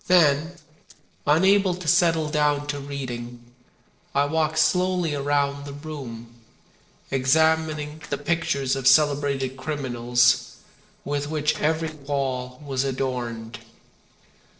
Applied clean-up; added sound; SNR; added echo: neural separator model SepFormer DNS4.